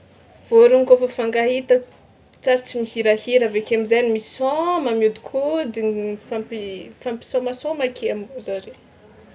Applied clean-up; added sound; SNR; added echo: none; none; none; none.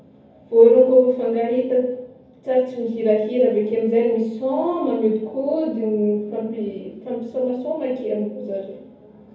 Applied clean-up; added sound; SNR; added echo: none; none; none; reverberation time 0.9 s.